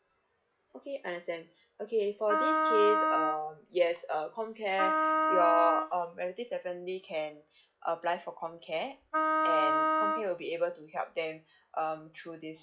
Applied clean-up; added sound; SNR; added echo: classical method log-MMSE.